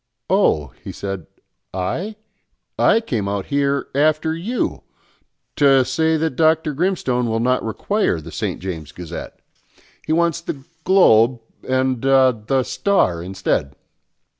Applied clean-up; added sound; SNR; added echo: none; none; none; none.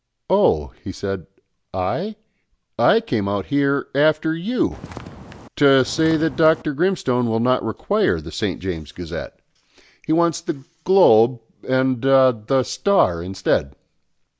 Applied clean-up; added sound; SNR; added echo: none; Walk, footsteps; 15 dB; none.